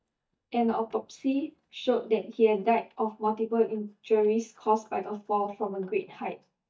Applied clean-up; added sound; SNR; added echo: neural mask model DeepFilterNet 3.